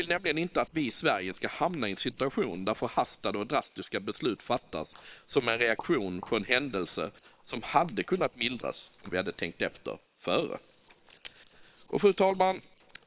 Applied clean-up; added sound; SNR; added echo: neural separator model SepFormer WHAM!.